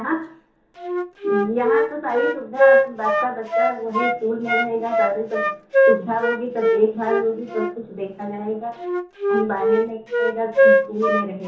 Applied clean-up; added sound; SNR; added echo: none; Wind instrument, woodwind instrument; -4 dB; reverberation time 0.7 s.